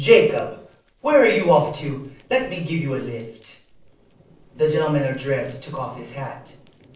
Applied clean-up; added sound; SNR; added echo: neural separator model SepFormer DNS4.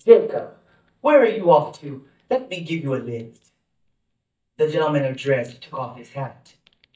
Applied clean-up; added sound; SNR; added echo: neural mask model DeepFilterNet 3.